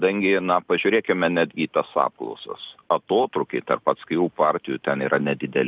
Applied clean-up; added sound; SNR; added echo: none; none; none; none.